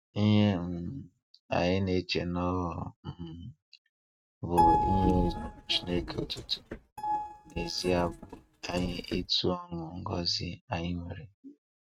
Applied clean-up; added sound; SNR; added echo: neural mask model RNNoise.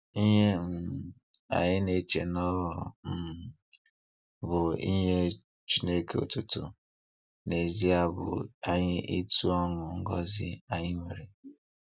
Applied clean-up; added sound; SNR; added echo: none; none; none; none.